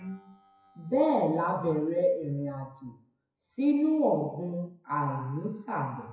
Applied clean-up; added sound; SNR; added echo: classical method WPE with log-MMSE.